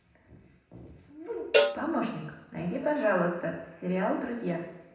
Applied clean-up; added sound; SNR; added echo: none; Cowbell; -1 dB; reverberation time 0.8 s.